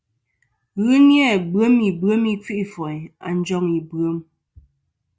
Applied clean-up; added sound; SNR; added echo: none; none; none; none.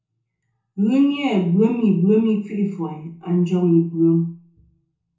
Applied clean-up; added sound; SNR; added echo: none; none; none; reverberation time 0.6 s.